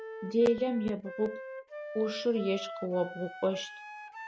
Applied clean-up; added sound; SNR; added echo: none; Wind instrument, woodwind instrument; 11 dB; none.